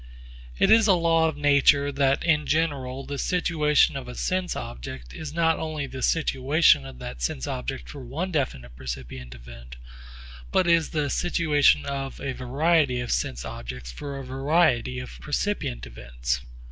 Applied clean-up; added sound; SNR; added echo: none; none; none; none.